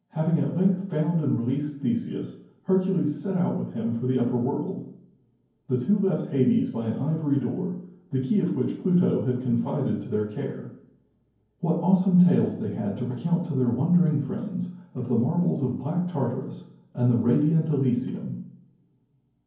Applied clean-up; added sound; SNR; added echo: none; none; none; reverberation time 0.9 s.